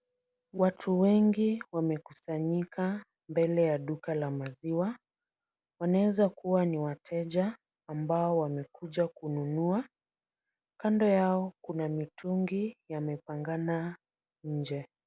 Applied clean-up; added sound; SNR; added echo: none; none; none; none.